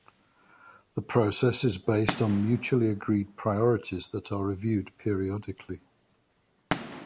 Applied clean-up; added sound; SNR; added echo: none; Fireworks; 14 dB; none.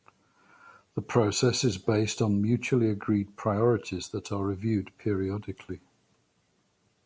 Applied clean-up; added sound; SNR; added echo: none; none; none; none.